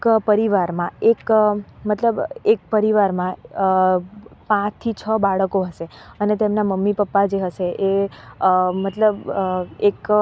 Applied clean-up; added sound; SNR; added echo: none; none; none; none.